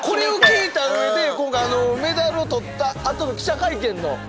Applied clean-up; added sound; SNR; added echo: none; Piano; 2 dB; none.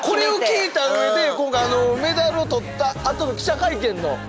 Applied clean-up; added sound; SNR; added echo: none; none; none; none.